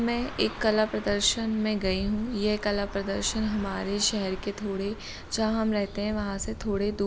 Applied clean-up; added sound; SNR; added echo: none; Car passing by / Traffic noise, roadway noise; 19 dB; none.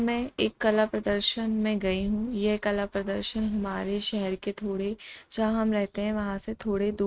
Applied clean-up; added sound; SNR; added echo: neural mask model RNNoise.